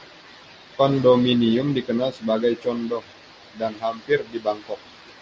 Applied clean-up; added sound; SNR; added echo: none; none; none; none.